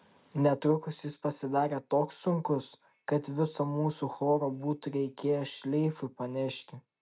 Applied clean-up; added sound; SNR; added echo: none; none; none; none.